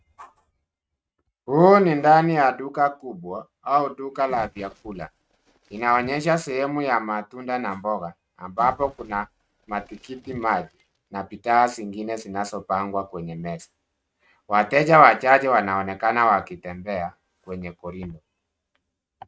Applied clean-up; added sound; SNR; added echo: neural mask model RNNoise.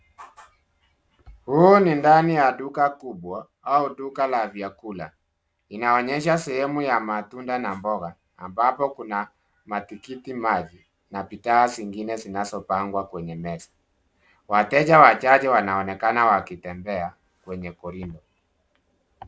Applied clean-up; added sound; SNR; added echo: none; none; none; none.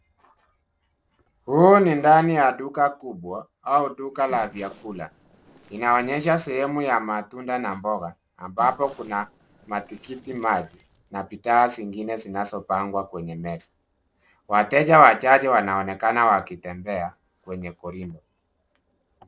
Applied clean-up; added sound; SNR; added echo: neural separator model SepFormer DNS4.